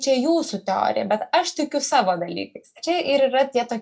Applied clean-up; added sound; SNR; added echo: none; none; none; reverberation time 0.2 s.